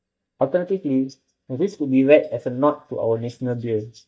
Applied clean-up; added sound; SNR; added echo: neural mask model DeepFilterNet 3.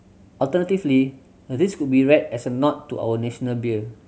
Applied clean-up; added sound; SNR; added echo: none; none; none; none.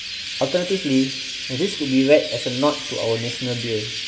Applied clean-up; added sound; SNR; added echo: none; Chirp, tweet; 8 dB; reverberation time 0.3 s.